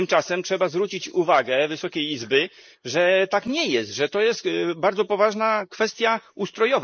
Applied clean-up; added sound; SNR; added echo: neural mask model Resemble Enhance denoiser.